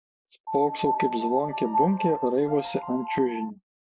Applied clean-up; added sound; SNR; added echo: none; Piano; 2 dB; none.